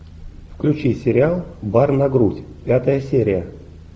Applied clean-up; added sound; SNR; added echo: none; none; none; none.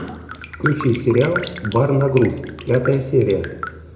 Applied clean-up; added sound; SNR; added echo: none; Raindrop; 12 dB; reverberation time 0.6 s.